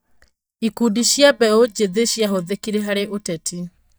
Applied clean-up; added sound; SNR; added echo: neural mask model DeepFilterNet 3.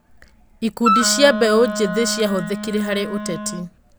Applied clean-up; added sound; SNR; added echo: none; Wind instrument, woodwind instrument; 4 dB; none.